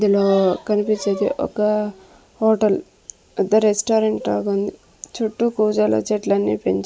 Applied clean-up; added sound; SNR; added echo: none; none; none; none.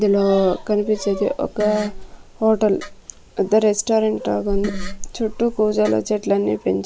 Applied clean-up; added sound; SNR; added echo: none; Dog + Fart; 12 dB; none.